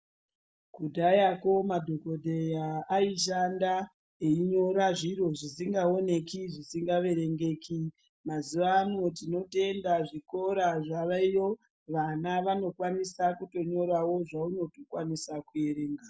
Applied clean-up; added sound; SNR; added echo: none; none; none; none.